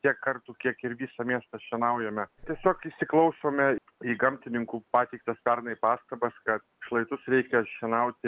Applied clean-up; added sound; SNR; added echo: none; none; none; none.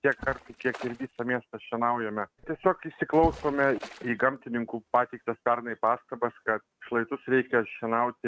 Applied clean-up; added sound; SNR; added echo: neural mask model RNNoise.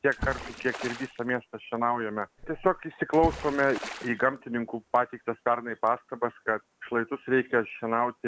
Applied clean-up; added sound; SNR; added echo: none; Water / Splash, splatter; 11 dB; none.